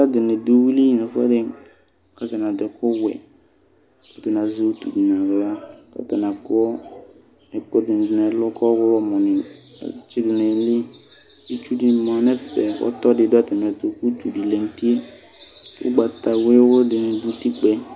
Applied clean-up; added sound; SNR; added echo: none; none; none; none.